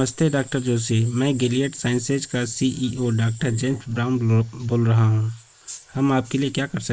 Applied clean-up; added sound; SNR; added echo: neural mask model Resemble Enhance denoiser.